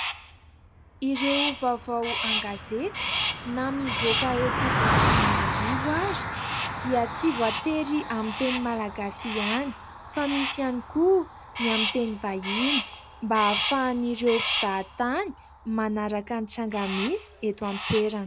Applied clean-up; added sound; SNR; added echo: none; Car passing by + Crow; 2 dB; none.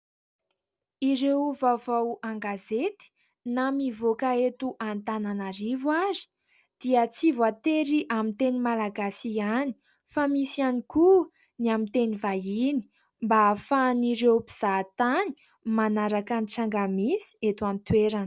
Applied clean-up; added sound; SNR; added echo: none; none; none; none.